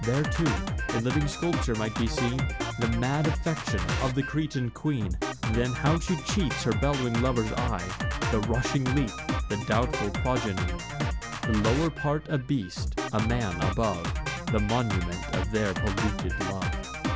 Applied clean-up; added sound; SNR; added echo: none; Drum kit; 1 dB; none.